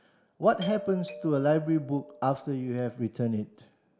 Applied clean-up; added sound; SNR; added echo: none; Doorbell; 14 dB; none.